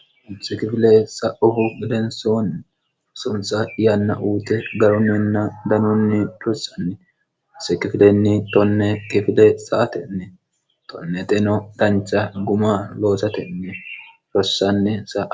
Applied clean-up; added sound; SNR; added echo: none; none; none; none.